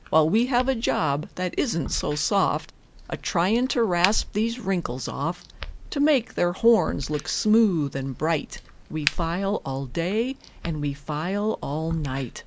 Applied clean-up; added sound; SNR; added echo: none; Crack; 11 dB; none.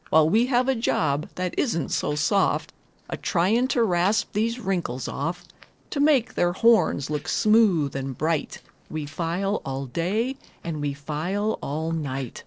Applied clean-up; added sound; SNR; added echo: neural separator model SepFormer DNS4.